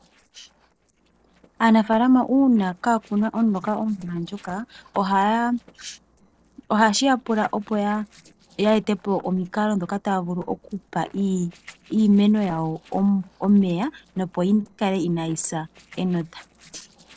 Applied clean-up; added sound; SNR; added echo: neural separator model SepFormer DNS4.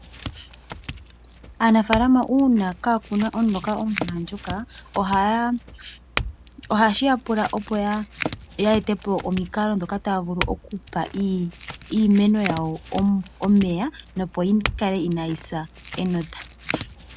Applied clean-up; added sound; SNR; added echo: none; Chink, clink / Domestic sounds, home sounds; 11 dB; none.